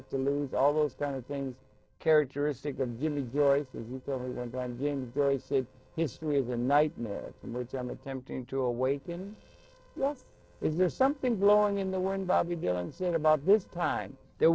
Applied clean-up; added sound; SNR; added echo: neural separator model SepFormer DNS4.